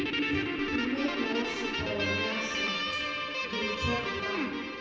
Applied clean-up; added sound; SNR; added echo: none; Guitar; -5 dB; reverberation time 1.0 s.